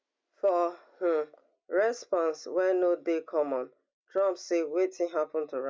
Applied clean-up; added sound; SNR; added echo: none; none; none; none.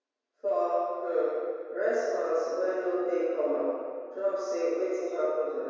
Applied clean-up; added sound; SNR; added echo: none; none; none; reverberation time 1.9 s.